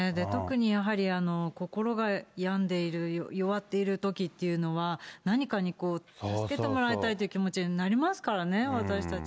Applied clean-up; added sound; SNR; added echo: none; none; none; none.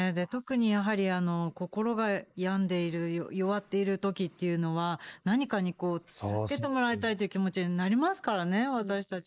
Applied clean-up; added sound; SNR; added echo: neural mask model Resemble Enhance denoiser.